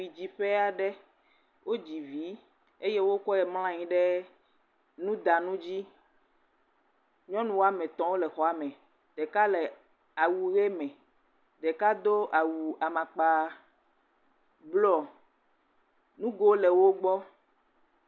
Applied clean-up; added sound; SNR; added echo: none; none; none; none.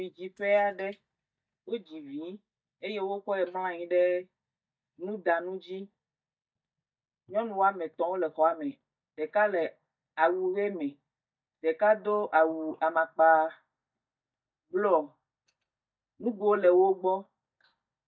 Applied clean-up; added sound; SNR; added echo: neural mask model DeepFilterNet 3.